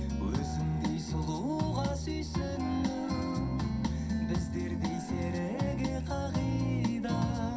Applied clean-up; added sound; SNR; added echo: none; Gong; 17 dB; reverberation time 0.3 s.